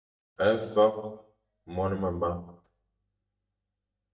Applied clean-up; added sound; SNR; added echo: neural mask model DeepFilterNet 3.